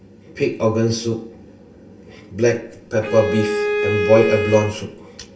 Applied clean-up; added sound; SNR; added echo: none; Bowed string instrument; 2 dB; reverberation time 0.2 s.